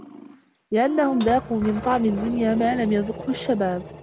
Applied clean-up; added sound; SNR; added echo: none; Growling + Squeak / Thump, thud; 12 dB; none.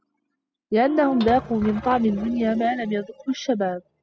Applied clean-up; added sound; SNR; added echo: classical method spectral subtraction.